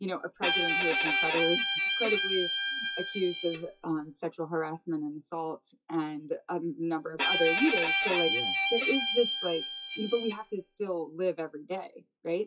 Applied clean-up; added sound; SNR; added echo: classical method WPE with log-MMSE.